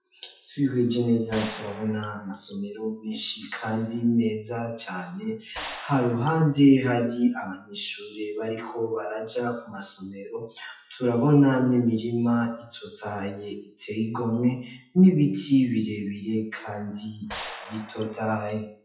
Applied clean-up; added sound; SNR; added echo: classical method WPE with log-MMSE.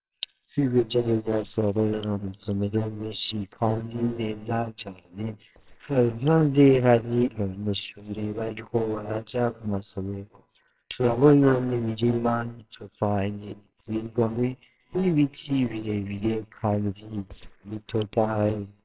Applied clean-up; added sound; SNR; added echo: neural separator model SepFormer WHAMR!.